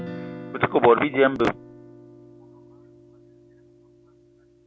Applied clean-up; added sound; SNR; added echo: none; Guitar; 16 dB; none.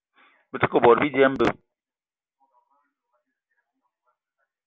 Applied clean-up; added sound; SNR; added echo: none; none; none; none.